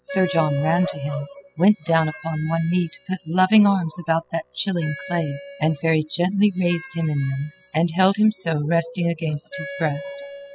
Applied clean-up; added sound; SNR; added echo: classical method spectral subtraction.